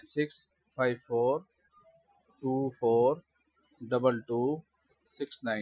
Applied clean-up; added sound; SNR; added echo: classical method Wiener filter.